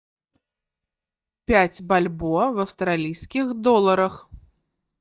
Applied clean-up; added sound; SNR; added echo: neural mask model DeepFilterNet 3.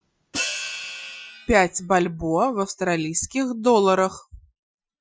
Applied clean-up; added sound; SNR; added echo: classical method Wiener filter.